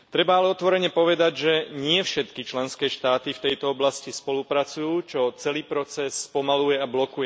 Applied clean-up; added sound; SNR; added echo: none; none; none; none.